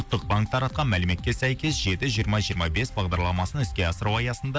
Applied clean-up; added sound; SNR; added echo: none; none; none; none.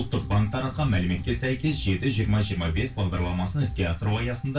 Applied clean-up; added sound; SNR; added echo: none; none; none; reverberation time 0.2 s.